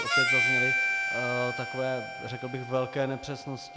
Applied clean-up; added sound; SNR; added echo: none; Harmonica; -3 dB; none.